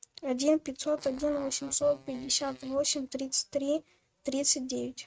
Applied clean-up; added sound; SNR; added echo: neural mask model RNNoise.